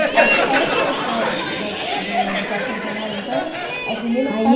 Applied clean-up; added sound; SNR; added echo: none; Crowd; -2 dB; reverberation time 0.5 s.